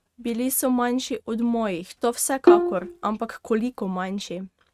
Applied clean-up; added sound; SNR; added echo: neural mask model RNNoise.